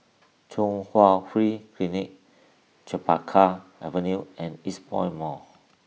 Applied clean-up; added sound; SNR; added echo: none; none; none; none.